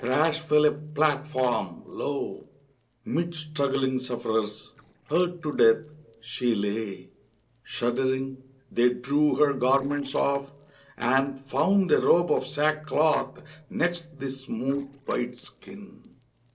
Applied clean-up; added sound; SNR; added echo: neural separator model SepFormer DNS4.